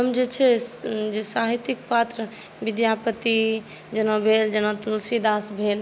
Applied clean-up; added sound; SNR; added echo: none; none; none; none.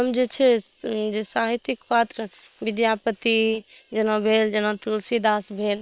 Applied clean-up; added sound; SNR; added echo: neural separator model SepFormer WHAM!.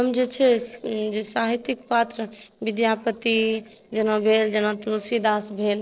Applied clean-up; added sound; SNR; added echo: neural separator model SepFormer DNS4.